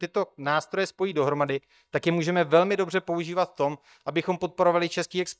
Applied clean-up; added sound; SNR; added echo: neural mask model DeepFilterNet 3.